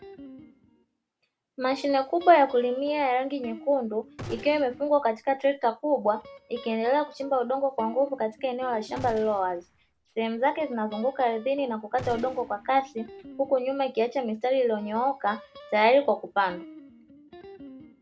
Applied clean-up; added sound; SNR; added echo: none; Gunshot, gunfire + Guitar; 19 dB; none.